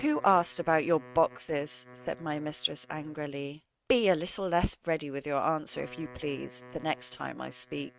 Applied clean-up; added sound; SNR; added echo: neural mask model RNNoise.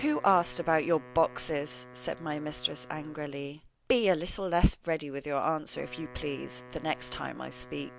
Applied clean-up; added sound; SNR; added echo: none; Wind instrument, woodwind instrument; 19 dB; none.